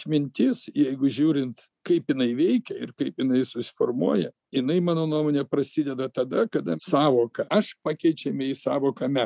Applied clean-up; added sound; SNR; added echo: none; none; none; none.